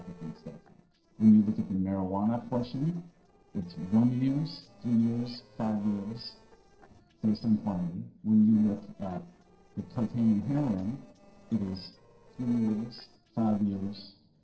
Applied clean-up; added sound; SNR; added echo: neural separator model SepFormer DNS4.